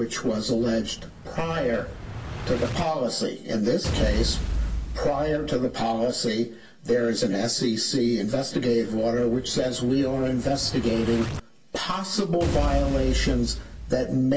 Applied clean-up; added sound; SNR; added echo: none; Explosion; 7 dB; reverberation time 0.2 s.